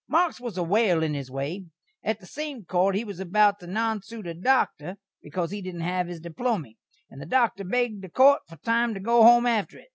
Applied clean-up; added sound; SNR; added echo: none; none; none; none.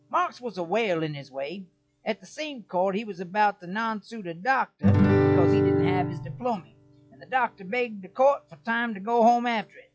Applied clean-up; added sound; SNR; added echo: classical method log-MMSE.